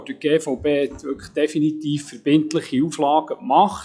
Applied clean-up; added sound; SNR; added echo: classical method log-MMSE.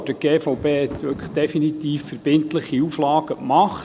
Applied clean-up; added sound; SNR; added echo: none; Thunder; 19 dB; none.